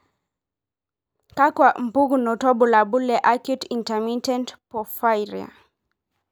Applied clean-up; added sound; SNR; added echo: none; none; none; none.